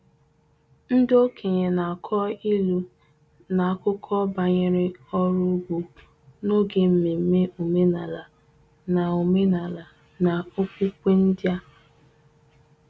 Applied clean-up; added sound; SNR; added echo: none; none; none; none.